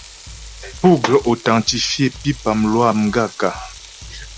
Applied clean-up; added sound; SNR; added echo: none; Frying (food) + Bass drum; 18 dB; none.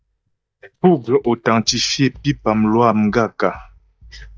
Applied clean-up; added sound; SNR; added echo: neural mask model DeepFilterNet 3.